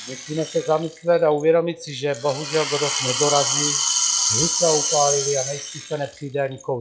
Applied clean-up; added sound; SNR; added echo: classical method log-MMSE.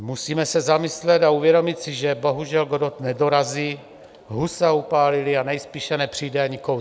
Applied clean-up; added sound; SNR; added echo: none; none; none; none.